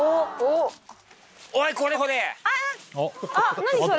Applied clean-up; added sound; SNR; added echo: none; none; none; none.